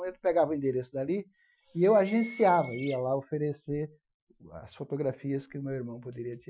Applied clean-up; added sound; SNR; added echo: classical method Wiener filter.